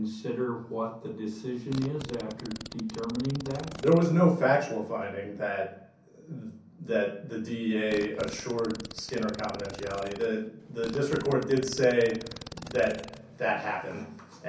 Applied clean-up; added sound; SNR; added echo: none; Fart; 14 dB; reverberation time 0.6 s.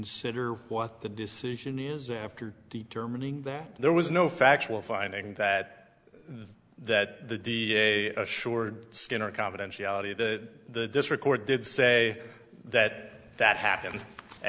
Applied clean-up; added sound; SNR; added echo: none; none; none; none.